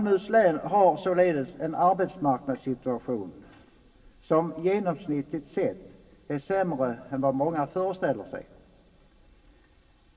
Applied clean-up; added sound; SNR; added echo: none; none; none; reverberation time 1.4 s.